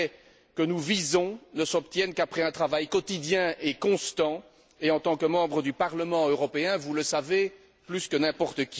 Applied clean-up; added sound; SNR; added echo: none; none; none; none.